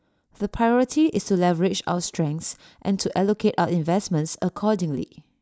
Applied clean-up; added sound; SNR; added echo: none; none; none; none.